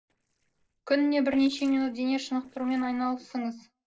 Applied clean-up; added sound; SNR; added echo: neural separator model SepFormer DNS4.